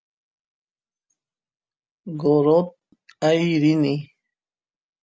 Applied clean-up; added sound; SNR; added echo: none; none; none; none.